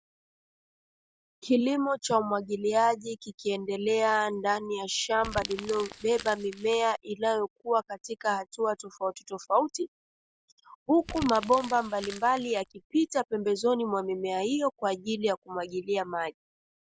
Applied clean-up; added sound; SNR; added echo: none; Crumpling, crinkling; 13 dB; none.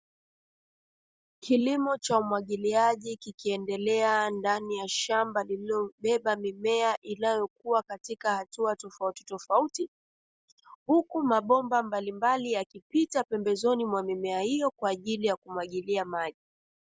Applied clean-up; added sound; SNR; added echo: none; none; none; none.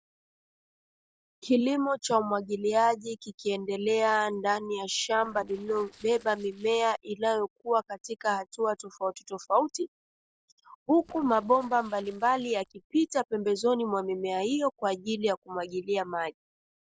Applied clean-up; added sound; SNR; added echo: neural separator model SepFormer DNS4.